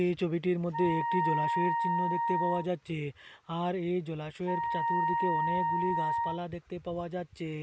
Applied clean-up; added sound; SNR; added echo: none; Wind instrument, woodwind instrument; -1 dB; none.